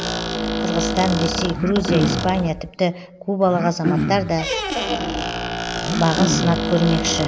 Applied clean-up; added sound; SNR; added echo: none; Cough + Squeak; 1 dB; none.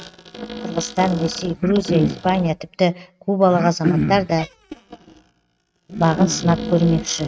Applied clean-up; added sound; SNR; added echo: neural mask model RNNoise.